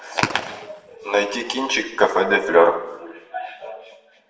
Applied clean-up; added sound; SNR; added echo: none; none; none; reverberation time 0.8 s.